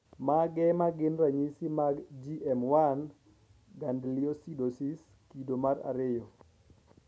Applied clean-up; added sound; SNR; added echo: none; none; none; none.